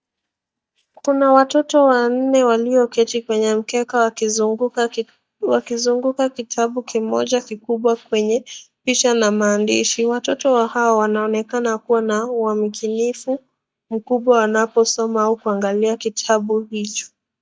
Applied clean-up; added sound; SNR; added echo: neural mask model DeepFilterNet 3.